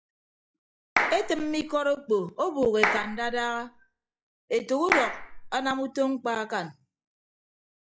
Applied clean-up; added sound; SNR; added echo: classical method log-MMSE.